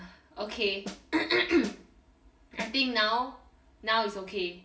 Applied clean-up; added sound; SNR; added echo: none; Snare drum; 14 dB; reverberation time 0.2 s.